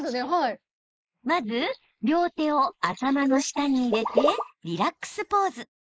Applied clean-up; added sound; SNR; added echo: neural mask model Resemble Enhance denoiser.